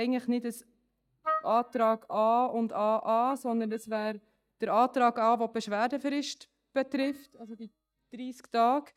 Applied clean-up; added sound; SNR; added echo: neural mask model DeepFilterNet 3.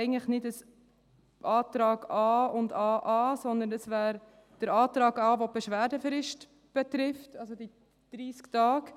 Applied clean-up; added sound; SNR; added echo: none; none; none; none.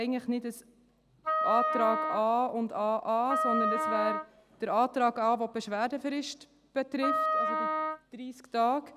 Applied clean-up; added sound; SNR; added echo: none; Wind instrument, woodwind instrument; 0 dB; none.